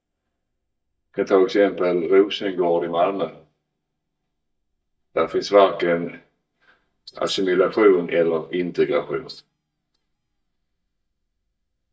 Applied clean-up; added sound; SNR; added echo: neural mask model DeepFilterNet 3.